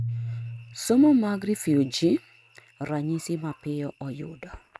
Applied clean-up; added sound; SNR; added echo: neural mask model RNNoise.